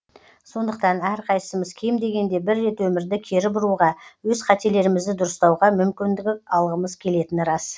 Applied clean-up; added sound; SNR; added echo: none; none; none; none.